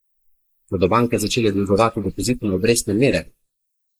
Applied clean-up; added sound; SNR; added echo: neural mask model Resemble Enhance denoiser.